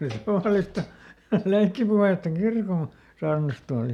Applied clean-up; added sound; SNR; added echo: none; none; none; none.